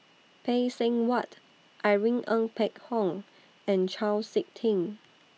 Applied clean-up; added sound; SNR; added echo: none; none; none; none.